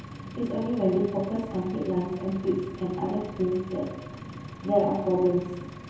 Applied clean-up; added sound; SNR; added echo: none; Engine; 15 dB; reverberation time 1.0 s.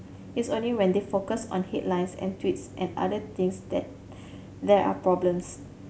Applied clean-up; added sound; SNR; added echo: none; none; none; none.